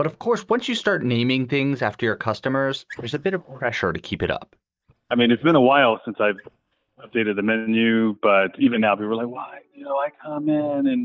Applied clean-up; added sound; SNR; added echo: neural mask model DeepFilterNet 3.